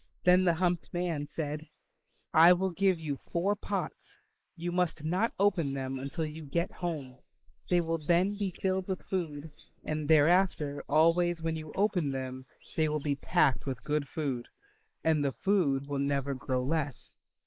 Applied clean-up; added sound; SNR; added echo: neural mask model Resemble Enhance denoiser.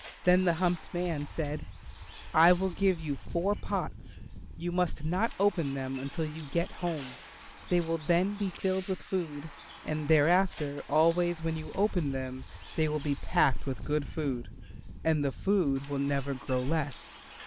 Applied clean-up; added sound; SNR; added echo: none; Bus; 13 dB; none.